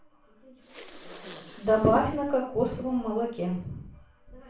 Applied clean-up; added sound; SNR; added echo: none; Respiratory sounds; 16 dB; reverberation time 0.4 s.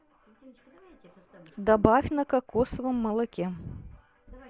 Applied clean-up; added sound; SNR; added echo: none; none; none; none.